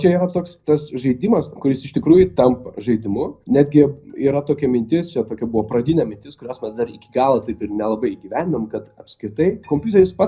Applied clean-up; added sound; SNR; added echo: none; none; none; reverberation time 0.4 s.